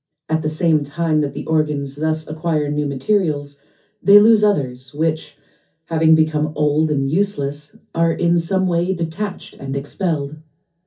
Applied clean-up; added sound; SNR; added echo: none; none; none; reverberation time 0.3 s.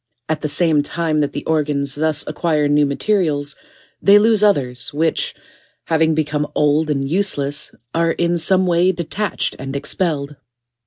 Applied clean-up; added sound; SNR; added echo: none; none; none; none.